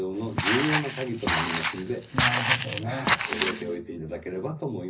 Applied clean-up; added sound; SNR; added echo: none; Walk, footsteps; -4 dB; reverberation time 0.4 s.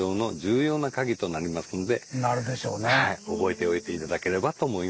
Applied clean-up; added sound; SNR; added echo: none; none; none; none.